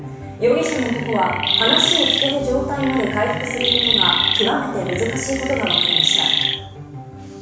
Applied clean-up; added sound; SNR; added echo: none; Chirp, tweet; -1 dB; reverberation time 1.1 s.